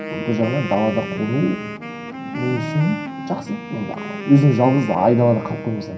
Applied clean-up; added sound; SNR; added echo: none; Wind instrument, woodwind instrument; 11 dB; reverberation time 0.3 s.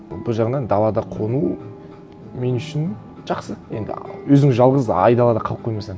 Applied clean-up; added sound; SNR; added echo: none; none; none; none.